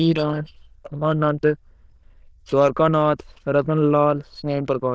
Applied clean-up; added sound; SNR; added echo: neural diffusion model UNIVERSE++.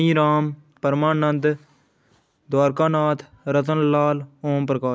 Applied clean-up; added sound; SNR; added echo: none; none; none; none.